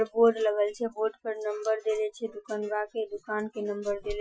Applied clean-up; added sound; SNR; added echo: classical method Wiener filter.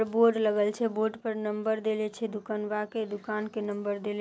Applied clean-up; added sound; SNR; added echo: none; none; none; none.